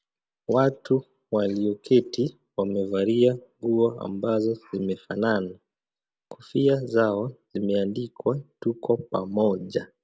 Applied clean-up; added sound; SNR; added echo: none; none; none; none.